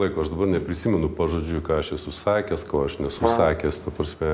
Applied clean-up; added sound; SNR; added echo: none; Brass instrument; 0 dB; none.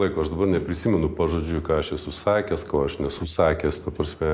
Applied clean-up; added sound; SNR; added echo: neural mask model Resemble Enhance denoiser.